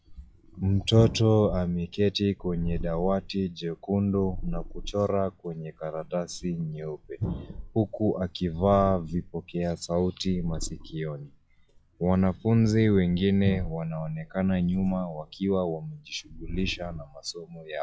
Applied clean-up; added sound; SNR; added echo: classical method log-MMSE.